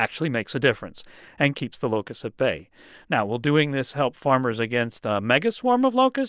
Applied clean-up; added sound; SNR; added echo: none; none; none; none.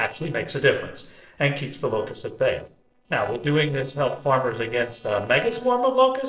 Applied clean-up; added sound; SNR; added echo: neural separator model SepFormer DNS4.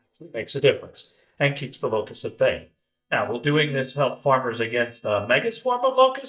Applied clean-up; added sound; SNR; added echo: neural mask model DeepFilterNet 3.